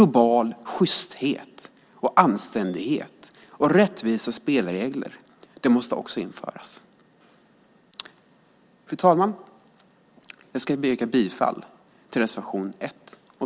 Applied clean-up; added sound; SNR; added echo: none; none; none; none.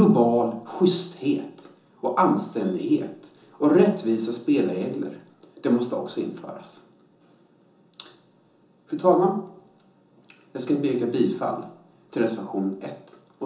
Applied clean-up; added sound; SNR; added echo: none; none; none; reverberation time 0.6 s.